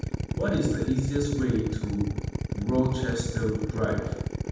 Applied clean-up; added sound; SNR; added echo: none; Drill; 2 dB; reverberation time 0.7 s.